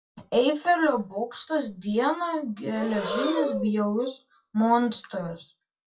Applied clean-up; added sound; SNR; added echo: classical method WPE with log-MMSE.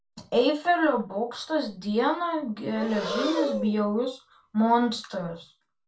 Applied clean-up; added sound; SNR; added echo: none; Breathing; 10 dB; reverberation time 0.2 s.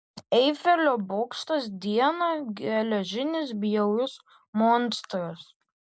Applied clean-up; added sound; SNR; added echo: none; none; none; none.